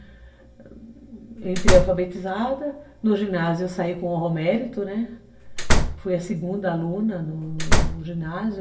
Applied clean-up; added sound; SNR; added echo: none; Slam; -5 dB; reverberation time 0.7 s.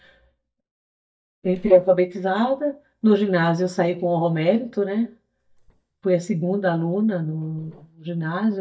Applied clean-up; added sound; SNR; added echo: neural mask model DeepFilterNet 3.